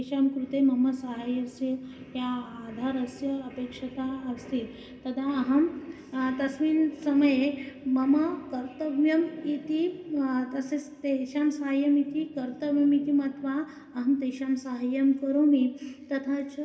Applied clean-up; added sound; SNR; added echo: none; none; none; reverberation time 0.8 s.